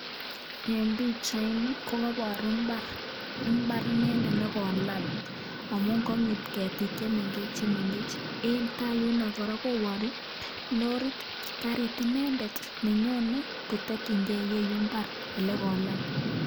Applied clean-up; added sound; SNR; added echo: none; Thunder / Rain; 6 dB; none.